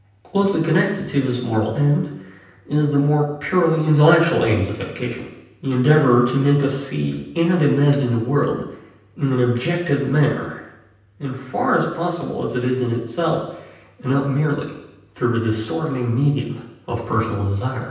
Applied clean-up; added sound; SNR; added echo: none; none; none; reverberation time 0.9 s.